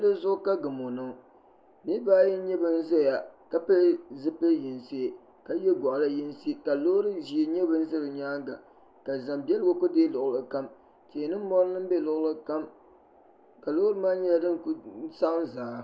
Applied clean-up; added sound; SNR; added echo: none; none; none; none.